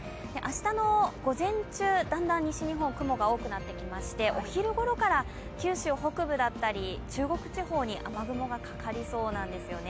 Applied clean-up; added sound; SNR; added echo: none; none; none; none.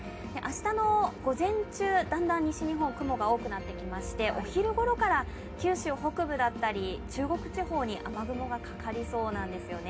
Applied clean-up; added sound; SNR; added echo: none; none; none; reverberation time 0.3 s.